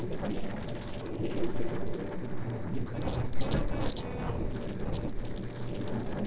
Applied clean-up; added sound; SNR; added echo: neural separator model SepFormer DNS4.